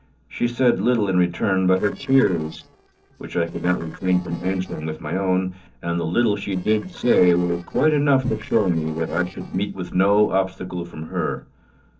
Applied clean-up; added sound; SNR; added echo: neural separator model SepFormer DNS4.